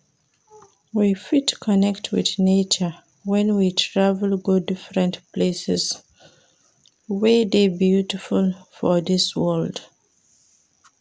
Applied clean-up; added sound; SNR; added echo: none; none; none; none.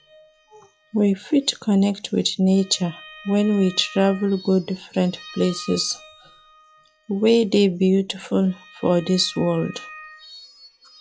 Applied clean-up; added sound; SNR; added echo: classical method log-MMSE.